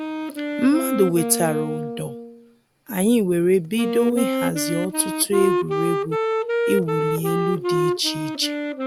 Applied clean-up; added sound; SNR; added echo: none; Wind instrument, woodwind instrument; 2 dB; none.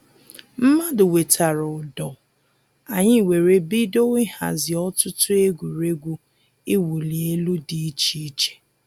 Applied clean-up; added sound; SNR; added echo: none; none; none; none.